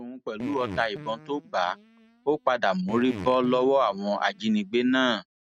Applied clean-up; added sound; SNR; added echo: neural mask model RNNoise.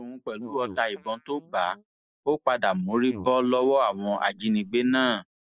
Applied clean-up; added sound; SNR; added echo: neural mask model Resemble Enhance denoiser.